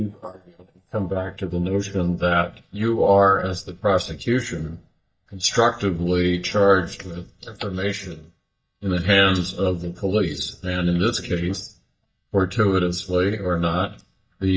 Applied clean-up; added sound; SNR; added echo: neural mask model DeepFilterNet 3.